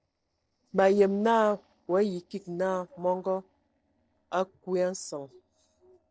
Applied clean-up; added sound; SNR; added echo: neural separator model SepFormer DNS4.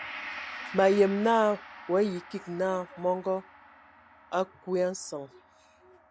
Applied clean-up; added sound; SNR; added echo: none; Gong; 16 dB; none.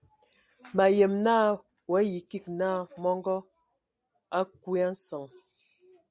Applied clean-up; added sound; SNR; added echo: none; none; none; none.